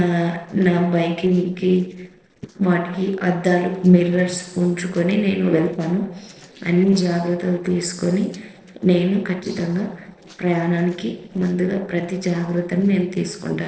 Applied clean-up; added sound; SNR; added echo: neural separator model SepFormer DNS4.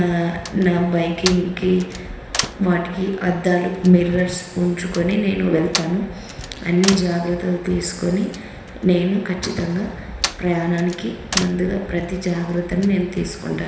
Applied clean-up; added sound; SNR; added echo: none; Slam; 13 dB; reverberation time 1.1 s.